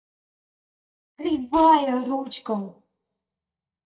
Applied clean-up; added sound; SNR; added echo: neural mask model DeepFilterNet 3.